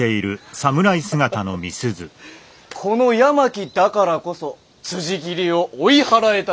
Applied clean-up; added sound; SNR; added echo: none; none; none; none.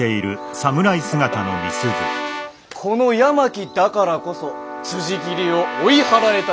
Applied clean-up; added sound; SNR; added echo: none; Keyboard (musical) / Brass instrument; 8 dB; none.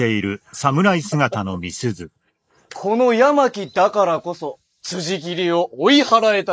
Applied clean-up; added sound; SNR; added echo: neural mask model Resemble Enhance denoiser.